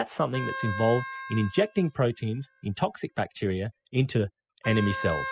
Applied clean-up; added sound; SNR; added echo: classical method spectral subtraction.